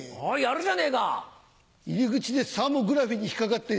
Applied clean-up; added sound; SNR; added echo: none; none; none; none.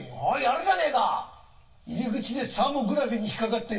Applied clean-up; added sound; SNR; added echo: none; none; none; reverberation time 0.2 s.